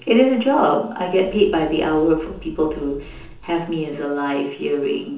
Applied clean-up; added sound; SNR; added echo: none; Boom; 19 dB; reverberation time 0.6 s.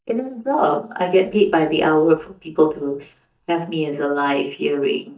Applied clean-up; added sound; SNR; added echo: neural mask model DeepFilterNet 3.